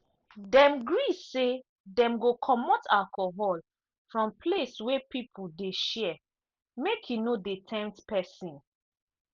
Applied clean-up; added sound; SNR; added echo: none; none; none; none.